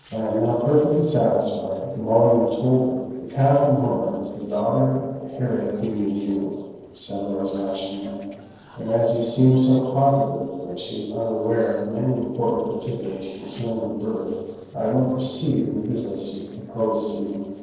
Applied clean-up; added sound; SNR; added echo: neural separator model SepFormer DNS4.